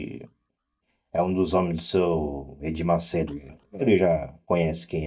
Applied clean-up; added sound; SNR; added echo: neural mask model DeepFilterNet 3.